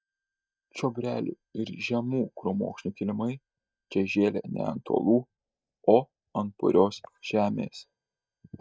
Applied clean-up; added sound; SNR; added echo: neural mask model DeepFilterNet 3.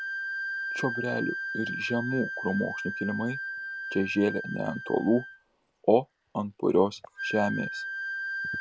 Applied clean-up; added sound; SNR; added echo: none; Wind instrument, woodwind instrument; 6 dB; none.